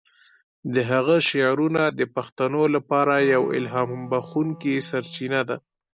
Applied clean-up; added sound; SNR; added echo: none; Wind instrument, woodwind instrument; 20 dB; none.